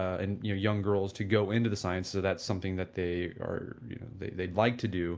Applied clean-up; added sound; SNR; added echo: none; none; none; none.